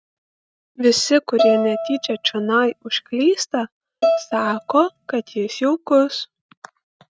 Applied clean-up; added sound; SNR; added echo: neural mask model RNNoise.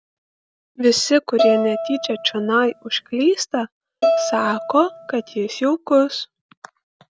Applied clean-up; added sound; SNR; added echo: none; Bowed string instrument; 3 dB; none.